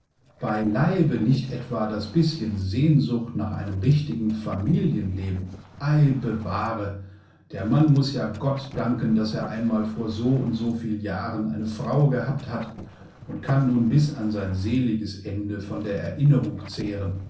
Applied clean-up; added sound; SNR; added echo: neural separator model SepFormer DNS4.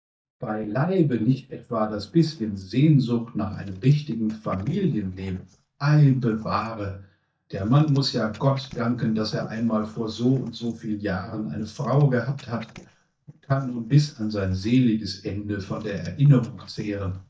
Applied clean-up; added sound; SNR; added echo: neural mask model DeepFilterNet 3.